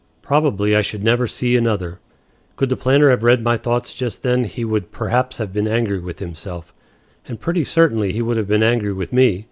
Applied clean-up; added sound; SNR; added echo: none; none; none; none.